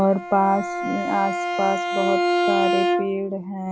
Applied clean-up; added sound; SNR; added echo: none; Bowed string instrument; 0 dB; none.